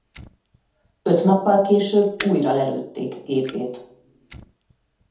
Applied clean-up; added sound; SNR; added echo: none; Fire; 18 dB; reverberation time 0.6 s.